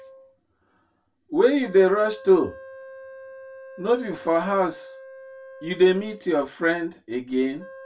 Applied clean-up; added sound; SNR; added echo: none; Wind instrument, woodwind instrument; 20 dB; reverberation time 0.1 s.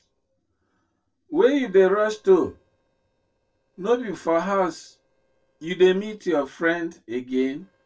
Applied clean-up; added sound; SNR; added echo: neural separator model SepFormer DNS4.